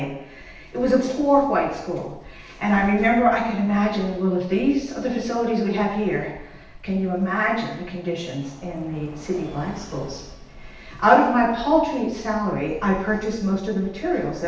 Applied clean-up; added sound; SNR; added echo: none; Bus; 20 dB; reverberation time 0.9 s.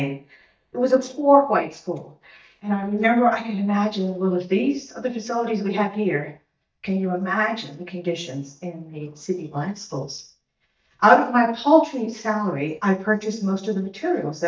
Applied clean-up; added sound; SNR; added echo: neural mask model DeepFilterNet 3.